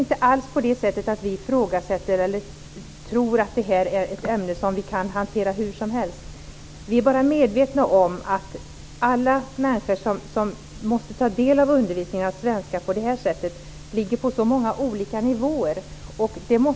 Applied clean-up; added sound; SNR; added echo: none; none; none; none.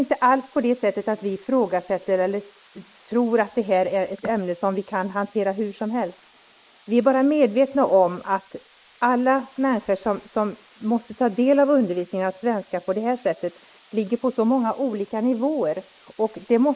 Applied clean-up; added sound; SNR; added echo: neural mask model Resemble Enhance denoiser.